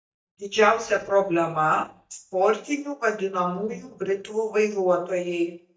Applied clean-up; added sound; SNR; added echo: neural mask model DeepFilterNet 3.